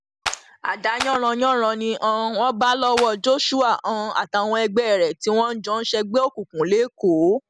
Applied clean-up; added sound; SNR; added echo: none; Clapping; 9 dB; none.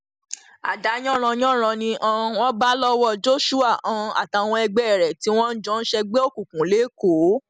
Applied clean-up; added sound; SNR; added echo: none; none; none; none.